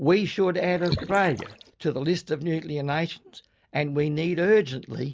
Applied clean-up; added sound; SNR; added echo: neural mask model Resemble Enhance denoiser.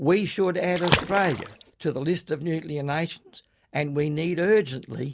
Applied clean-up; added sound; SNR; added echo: none; Water / Splash, splatter; 4 dB; none.